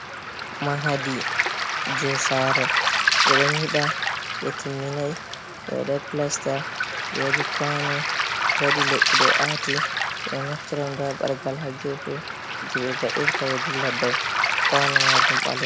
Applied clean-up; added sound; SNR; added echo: none; Waves, surf; -4 dB; none.